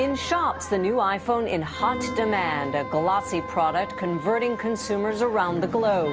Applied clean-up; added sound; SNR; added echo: none; Wind instrument, woodwind instrument; 13 dB; none.